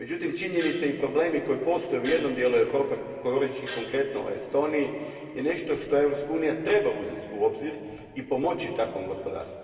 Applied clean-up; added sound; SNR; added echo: none; Gong; 17 dB; reverberation time 2.6 s.